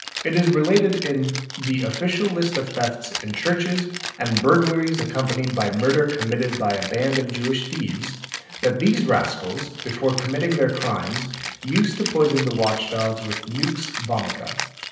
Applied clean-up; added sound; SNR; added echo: none; Rattle (instrument); 10 dB; reverberation time 0.8 s.